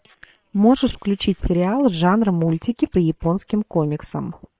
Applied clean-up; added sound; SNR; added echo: neural separator model SepFormer WHAM!.